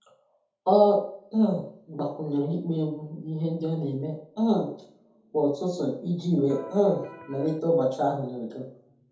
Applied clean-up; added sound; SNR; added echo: none; Electric guitar; 17 dB; reverberation time 0.6 s.